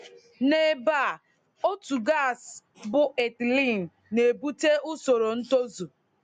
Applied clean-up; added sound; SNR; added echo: none; none; none; none.